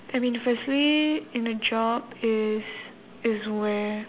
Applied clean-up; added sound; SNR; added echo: none; none; none; none.